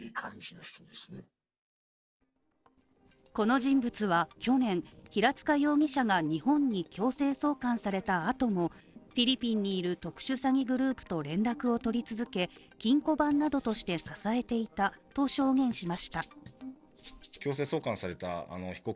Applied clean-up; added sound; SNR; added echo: neural separator model SepFormer DNS4.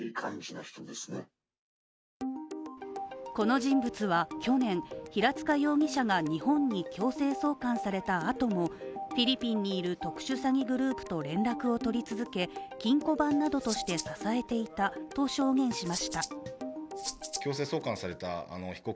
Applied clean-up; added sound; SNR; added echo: none; Rattle (instrument); 9 dB; none.